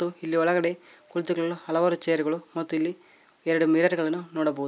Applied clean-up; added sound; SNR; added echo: none; none; none; none.